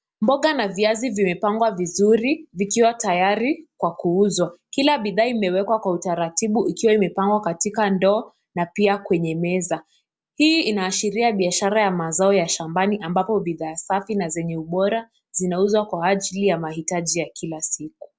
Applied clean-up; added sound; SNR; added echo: none; none; none; none.